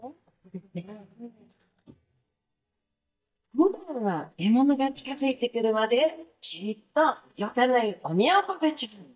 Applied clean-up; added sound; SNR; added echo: neural mask model DeepFilterNet 3.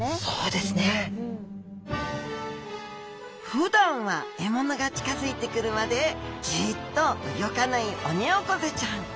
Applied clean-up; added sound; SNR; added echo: none; none; none; none.